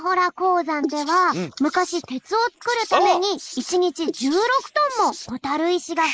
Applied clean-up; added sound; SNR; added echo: neural mask model Resemble Enhance denoiser.